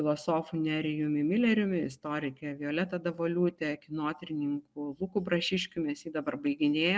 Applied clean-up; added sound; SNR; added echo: none; none; none; none.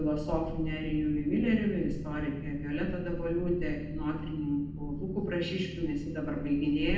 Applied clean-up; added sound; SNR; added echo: none; Boat, Water vehicle; 5 dB; reverberation time 0.8 s.